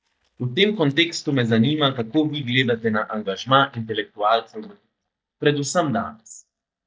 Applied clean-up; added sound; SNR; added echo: neural mask model DeepFilterNet 3.